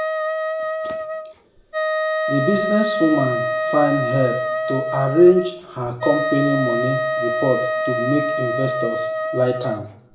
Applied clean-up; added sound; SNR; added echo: none; Wind instrument, woodwind instrument; 1 dB; reverberation time 0.5 s.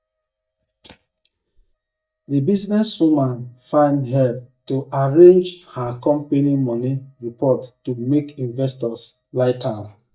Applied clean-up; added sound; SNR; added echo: neural mask model DeepFilterNet 3.